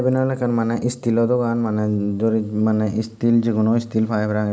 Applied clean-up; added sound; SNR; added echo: none; none; none; none.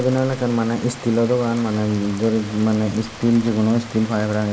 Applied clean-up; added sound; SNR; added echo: none; Rain; 16 dB; none.